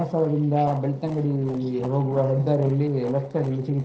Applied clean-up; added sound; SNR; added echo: neural separator model SepFormer DNS4.